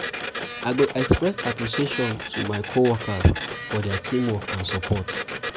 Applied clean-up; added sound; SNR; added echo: none; Printer; 7 dB; none.